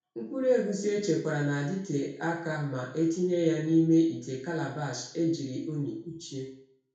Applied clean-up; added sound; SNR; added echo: none; none; none; reverberation time 0.6 s.